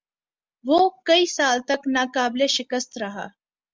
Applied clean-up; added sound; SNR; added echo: none; none; none; none.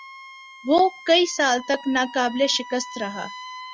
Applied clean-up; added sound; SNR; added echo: none; Wind instrument, woodwind instrument; 16 dB; none.